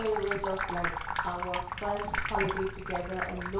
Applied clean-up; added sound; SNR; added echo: none; Sink (filling or washing) / Water tap, faucet; 1 dB; reverberation time 0.6 s.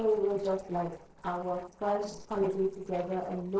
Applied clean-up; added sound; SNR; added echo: neural separator model SepFormer DNS4.